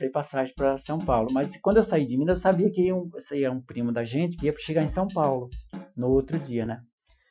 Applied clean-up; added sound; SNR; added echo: classical method Wiener filter.